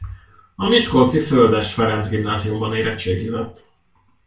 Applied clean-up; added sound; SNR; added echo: none; none; none; reverberation time 0.2 s.